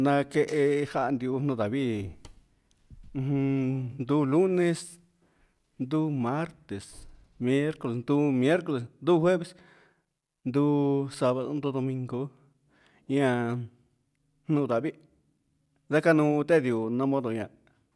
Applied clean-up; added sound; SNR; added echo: none; none; none; none.